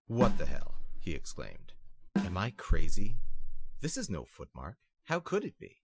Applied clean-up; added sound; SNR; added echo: classical method Wiener filter.